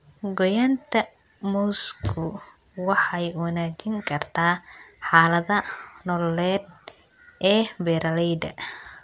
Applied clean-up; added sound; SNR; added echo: none; none; none; none.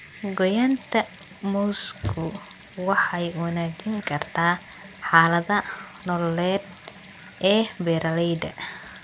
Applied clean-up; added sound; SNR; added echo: none; Bathtub (filling or washing) / Water tap, faucet; 20 dB; none.